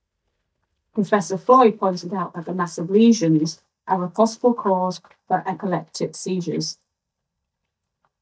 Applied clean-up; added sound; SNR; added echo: neural mask model DeepFilterNet 3.